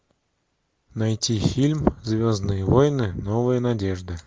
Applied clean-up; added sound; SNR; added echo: none; none; none; none.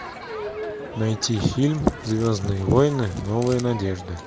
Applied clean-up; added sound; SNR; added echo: none; Crackle + Crowd; 12 dB; none.